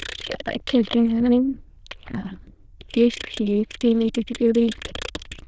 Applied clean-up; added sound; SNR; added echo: neural diffusion model UNIVERSE++.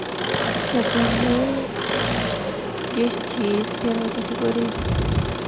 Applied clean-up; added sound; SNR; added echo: none; Engine; 0 dB; none.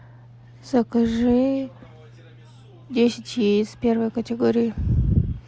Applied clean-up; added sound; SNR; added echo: none; none; none; none.